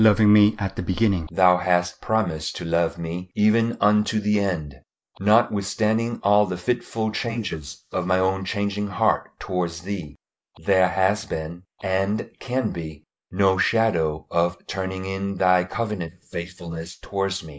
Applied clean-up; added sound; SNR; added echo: neural mask model Resemble Enhance denoiser.